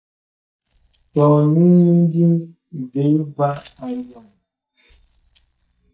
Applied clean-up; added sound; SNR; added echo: neural mask model DeepFilterNet 3.